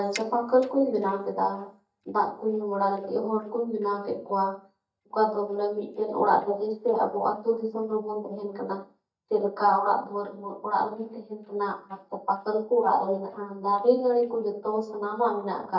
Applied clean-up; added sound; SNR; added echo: neural mask model DeepFilterNet 3.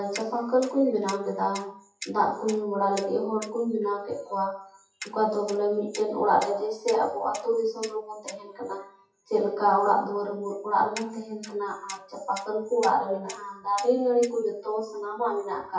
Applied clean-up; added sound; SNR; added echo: classical method WPE with log-MMSE.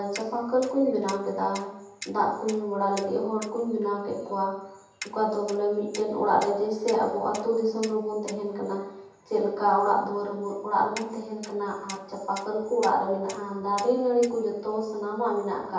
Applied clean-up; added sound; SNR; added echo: none; Clock; 18 dB; reverberation time 0.9 s.